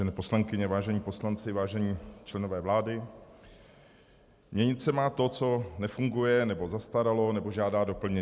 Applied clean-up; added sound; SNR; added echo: none; none; none; none.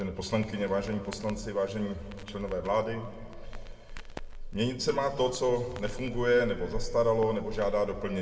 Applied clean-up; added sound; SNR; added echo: none; Crackle; 10 dB; reverberation time 1.9 s.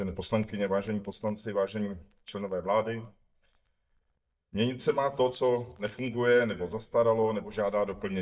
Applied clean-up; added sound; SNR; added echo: neural mask model DeepFilterNet 3.